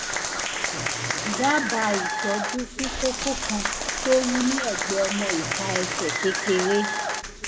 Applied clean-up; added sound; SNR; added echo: none; Applause; 1 dB; reverberation time 0.9 s.